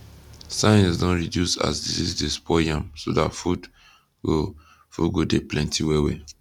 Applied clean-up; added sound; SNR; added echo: none; none; none; none.